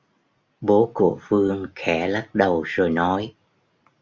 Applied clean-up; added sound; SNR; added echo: none; none; none; none.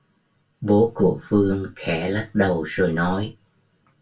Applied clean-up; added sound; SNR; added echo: none; none; none; reverberation time 0.1 s.